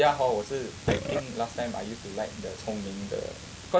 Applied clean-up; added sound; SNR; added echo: none; Burping, eructation; 7 dB; none.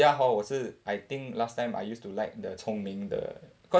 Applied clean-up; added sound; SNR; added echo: none; none; none; none.